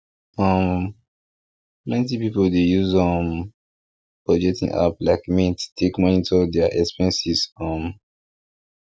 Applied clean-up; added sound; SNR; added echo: none; none; none; none.